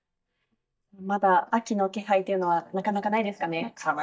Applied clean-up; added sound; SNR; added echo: neural mask model DeepFilterNet 3.